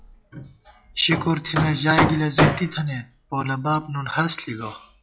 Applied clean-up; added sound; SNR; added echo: classical method log-MMSE.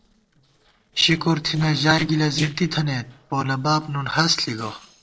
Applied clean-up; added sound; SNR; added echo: neural separator model SepFormer DNS4.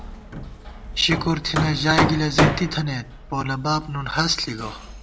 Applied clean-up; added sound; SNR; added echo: none; Hammer; 3 dB; none.